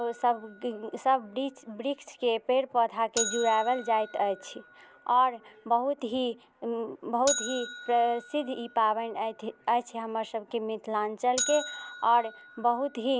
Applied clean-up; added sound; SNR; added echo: none; Bell; 12 dB; none.